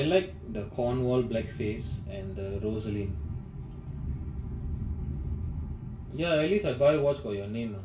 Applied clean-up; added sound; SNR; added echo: none; none; none; reverberation time 0.2 s.